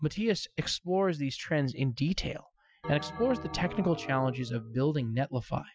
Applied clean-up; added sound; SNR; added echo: classical method Wiener filter.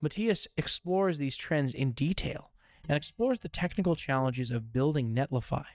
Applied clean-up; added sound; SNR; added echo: neural mask model DeepFilterNet 3.